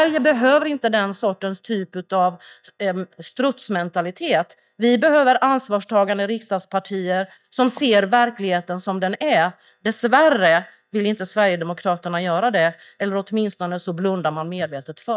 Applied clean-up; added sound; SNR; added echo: neural mask model DeepFilterNet 3.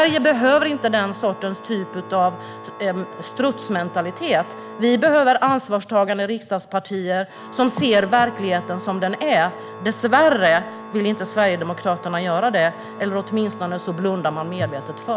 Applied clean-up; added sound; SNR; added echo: none; Organ; 16 dB; none.